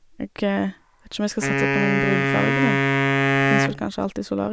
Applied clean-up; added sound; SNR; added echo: none; Wind instrument, woodwind instrument; -4 dB; none.